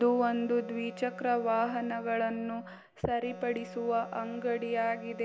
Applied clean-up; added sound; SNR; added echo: none; Wind instrument, woodwind instrument; 15 dB; none.